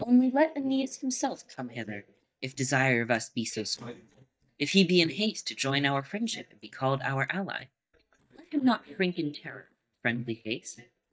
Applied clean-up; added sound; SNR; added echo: neural mask model DeepFilterNet 3.